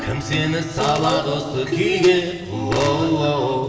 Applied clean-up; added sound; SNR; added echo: none; Acoustic guitar; 19 dB; reverberation time 2.5 s.